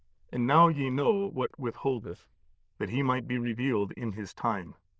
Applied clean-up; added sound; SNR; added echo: neural diffusion model UNIVERSE++.